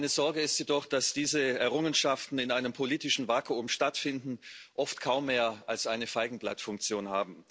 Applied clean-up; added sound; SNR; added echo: none; none; none; none.